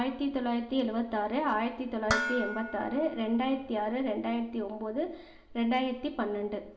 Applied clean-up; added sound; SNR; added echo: none; Dishes, pots, and pans; 5 dB; reverberation time 0.9 s.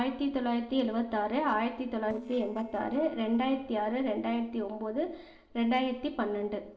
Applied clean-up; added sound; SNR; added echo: neural separator model SepFormer DNS4.